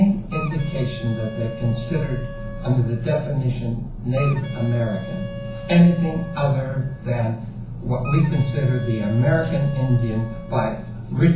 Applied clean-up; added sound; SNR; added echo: none; Wind instrument, woodwind instrument; 16 dB; reverberation time 0.7 s.